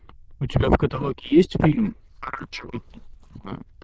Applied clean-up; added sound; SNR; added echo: neural diffusion model UNIVERSE++.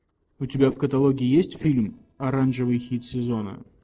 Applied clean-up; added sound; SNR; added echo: neural separator model SepFormer DNS4.